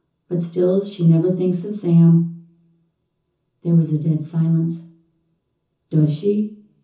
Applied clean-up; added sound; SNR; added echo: none; none; none; reverberation time 0.6 s.